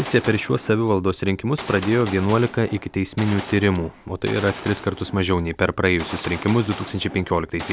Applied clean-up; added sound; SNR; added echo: none; Gunshot, gunfire; 14 dB; none.